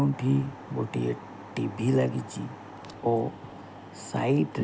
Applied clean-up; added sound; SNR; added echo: none; none; none; none.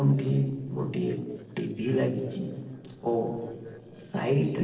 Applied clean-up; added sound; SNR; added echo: neural separator model SepFormer DNS4.